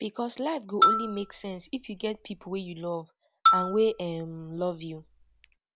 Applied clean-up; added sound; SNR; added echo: none; Marimba, xylophone; -3 dB; none.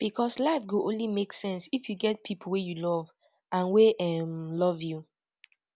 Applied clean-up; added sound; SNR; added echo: none; none; none; none.